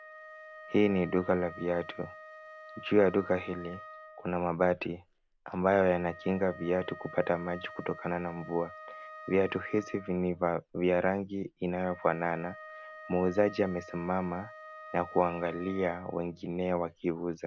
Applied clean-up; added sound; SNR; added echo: none; Wind instrument, woodwind instrument; 17 dB; none.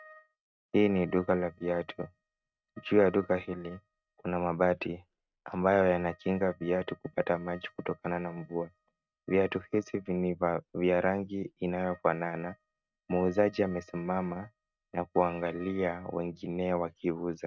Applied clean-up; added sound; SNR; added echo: neural mask model RNNoise.